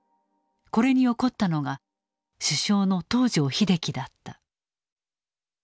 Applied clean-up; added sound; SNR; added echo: none; none; none; none.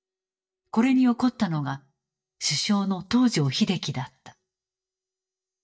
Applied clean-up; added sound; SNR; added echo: neural mask model DeepFilterNet 3.